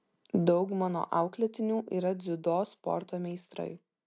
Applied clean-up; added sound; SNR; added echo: none; none; none; none.